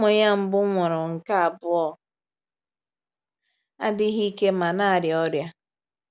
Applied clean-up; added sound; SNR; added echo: none; none; none; none.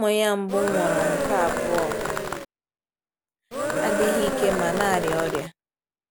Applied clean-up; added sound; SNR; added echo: none; Cheering; -1 dB; none.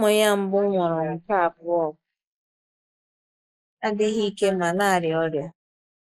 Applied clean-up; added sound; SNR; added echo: neural mask model Resemble Enhance denoiser.